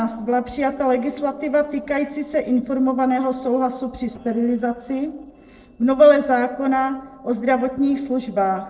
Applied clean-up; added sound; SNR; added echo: neural separator model SepFormer DNS4.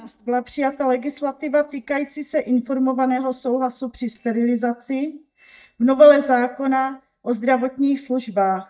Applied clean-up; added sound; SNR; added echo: neural mask model DeepFilterNet 3.